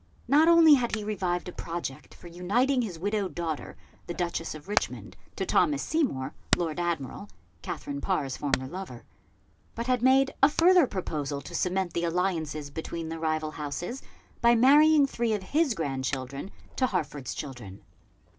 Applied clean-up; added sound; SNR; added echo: none; Hammer; 14 dB; none.